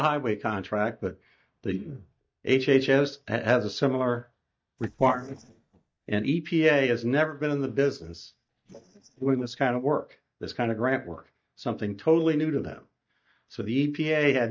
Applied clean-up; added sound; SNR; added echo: neural mask model DeepFilterNet 3.